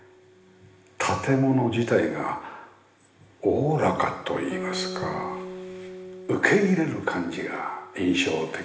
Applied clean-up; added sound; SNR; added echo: none; Guitar; 14 dB; reverberation time 1.1 s.